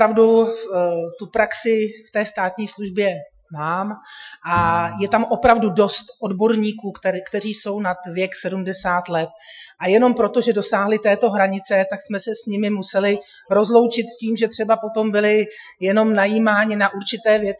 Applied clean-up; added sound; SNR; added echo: classical method Wiener filter.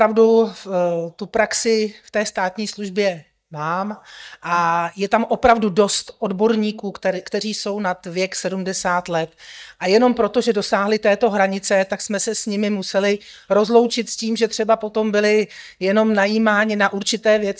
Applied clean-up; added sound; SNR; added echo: neural mask model DeepFilterNet 3.